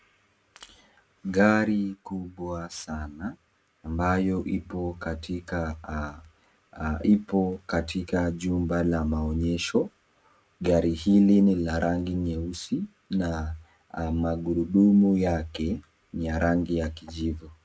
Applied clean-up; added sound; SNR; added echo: none; none; none; none.